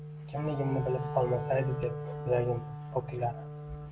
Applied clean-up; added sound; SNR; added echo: none; Wind instrument, woodwind instrument; 6 dB; none.